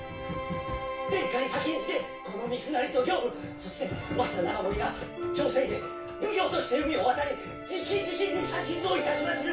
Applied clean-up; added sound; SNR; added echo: none; none; none; reverberation time 0.2 s.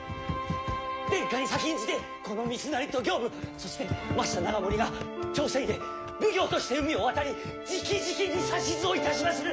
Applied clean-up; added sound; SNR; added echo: none; none; none; none.